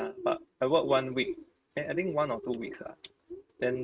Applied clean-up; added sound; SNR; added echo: neural mask model RNNoise.